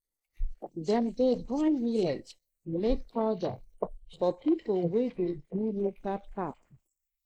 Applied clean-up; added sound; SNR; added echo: neural mask model Resemble Enhance denoiser.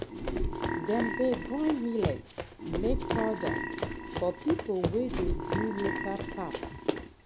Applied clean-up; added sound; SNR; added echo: none; Run + Burping, eructation; 0 dB; none.